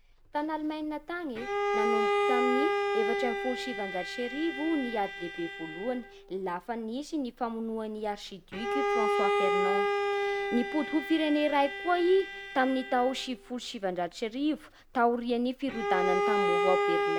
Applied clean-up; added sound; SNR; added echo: none; Bowed string instrument; 0 dB; none.